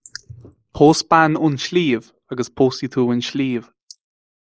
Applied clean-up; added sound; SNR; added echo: neural mask model Resemble Enhance denoiser.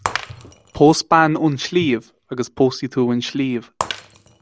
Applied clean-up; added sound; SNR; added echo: none; Shatter; 14 dB; none.